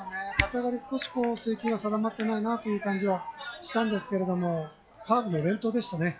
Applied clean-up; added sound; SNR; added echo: classical method log-MMSE.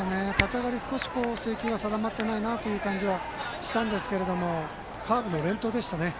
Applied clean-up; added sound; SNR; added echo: none; Camera; 12 dB; none.